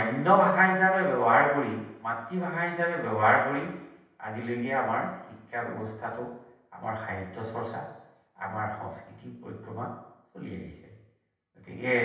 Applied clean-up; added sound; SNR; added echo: none; none; none; reverberation time 0.9 s.